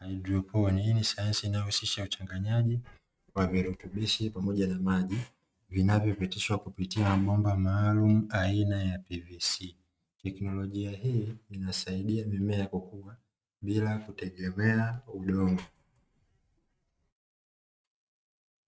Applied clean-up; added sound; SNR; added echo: neural mask model RNNoise.